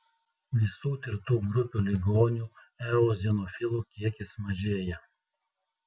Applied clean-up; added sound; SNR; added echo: none; none; none; none.